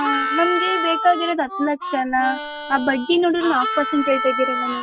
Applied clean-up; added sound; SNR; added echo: classical method Wiener filter.